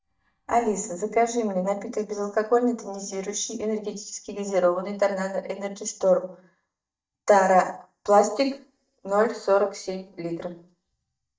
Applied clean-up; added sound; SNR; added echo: neural mask model DeepFilterNet 3.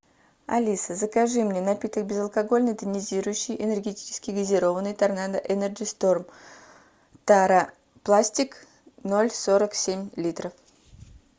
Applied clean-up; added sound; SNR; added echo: none; none; none; none.